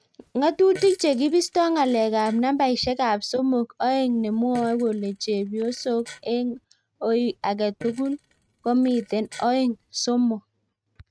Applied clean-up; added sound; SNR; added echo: neural mask model RNNoise.